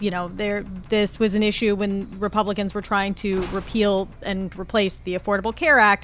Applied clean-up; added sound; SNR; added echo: none; Engine + Slam / Wood; 17 dB; none.